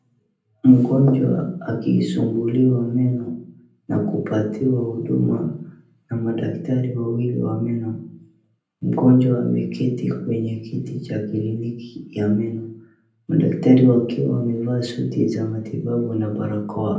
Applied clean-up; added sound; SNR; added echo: none; none; none; reverberation time 0.6 s.